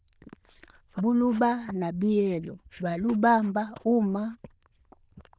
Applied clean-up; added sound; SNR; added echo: neural diffusion model UNIVERSE++.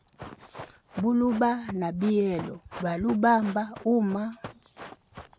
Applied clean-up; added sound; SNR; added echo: none; Run; 17 dB; none.